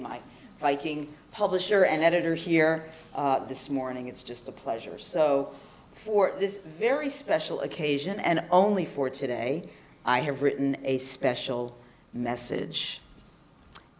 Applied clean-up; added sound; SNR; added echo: none; none; none; none.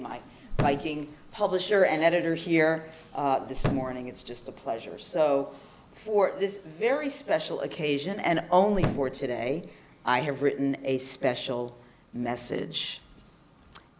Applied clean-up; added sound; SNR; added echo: none; Thump, thud; 6 dB; none.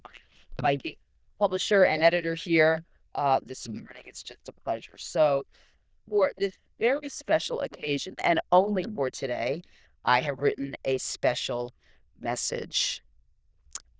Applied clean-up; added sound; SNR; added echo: neural diffusion model UNIVERSE++.